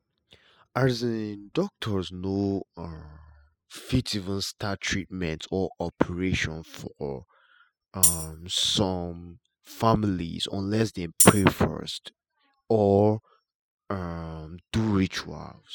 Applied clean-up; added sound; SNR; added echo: classical method spectral subtraction.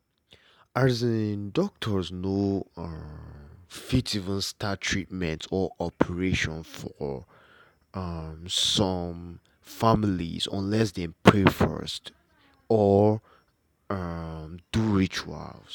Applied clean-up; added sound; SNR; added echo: none; none; none; none.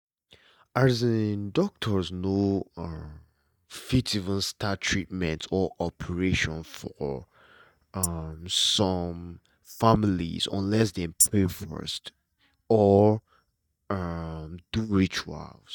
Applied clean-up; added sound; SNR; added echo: neural mask model DeepFilterNet 3.